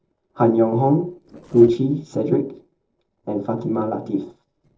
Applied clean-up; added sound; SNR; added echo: neural separator model SepFormer DNS4.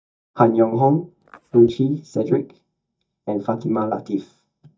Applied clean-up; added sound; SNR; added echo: neural mask model DeepFilterNet 3.